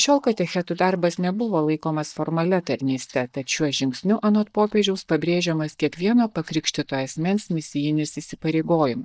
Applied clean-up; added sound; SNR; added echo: neural mask model DeepFilterNet 3.